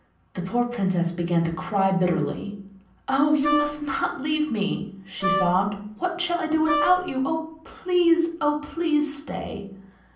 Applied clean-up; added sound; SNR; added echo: none; Wind instrument, woodwind instrument; 2 dB; reverberation time 0.6 s.